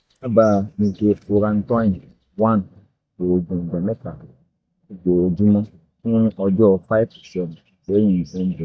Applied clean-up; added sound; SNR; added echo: neural mask model DeepFilterNet 3.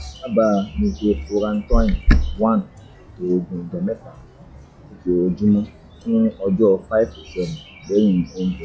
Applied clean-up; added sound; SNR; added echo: classical method log-MMSE.